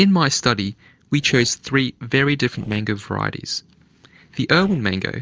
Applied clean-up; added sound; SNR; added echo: neural separator model SepFormer DNS4.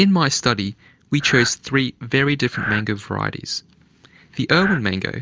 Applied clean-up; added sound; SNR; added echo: none; Breathing; 4 dB; none.